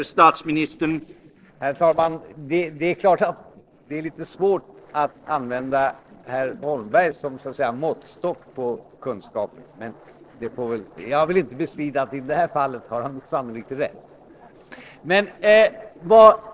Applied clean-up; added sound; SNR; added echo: neural separator model SepFormer DNS4.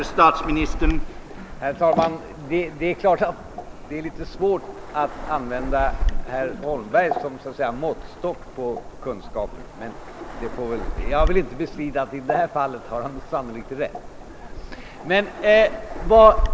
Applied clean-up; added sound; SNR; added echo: none; Waves, surf; 6 dB; none.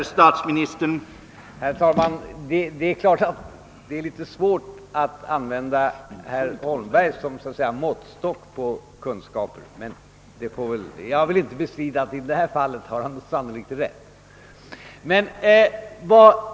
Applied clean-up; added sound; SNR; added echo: none; none; none; none.